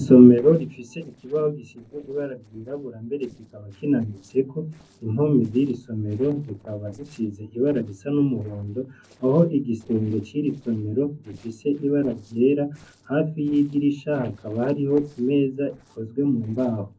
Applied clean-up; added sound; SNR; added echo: neural separator model SepFormer DNS4.